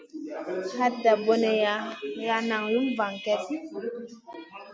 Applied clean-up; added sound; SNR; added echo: none; none; none; none.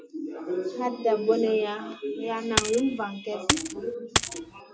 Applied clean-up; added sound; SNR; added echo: none; Coin (dropping); 0 dB; reverberation time 0.2 s.